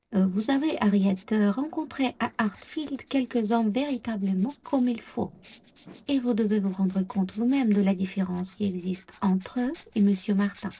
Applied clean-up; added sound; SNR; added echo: neural separator model SepFormer DNS4.